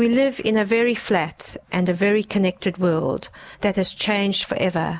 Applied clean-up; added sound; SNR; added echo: none; none; none; none.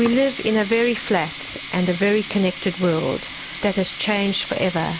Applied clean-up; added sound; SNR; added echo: none; Sink (filling or washing); 12 dB; none.